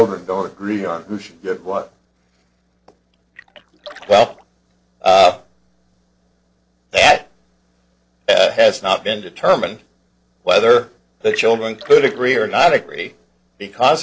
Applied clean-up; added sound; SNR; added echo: neural separator model SepFormer DNS4.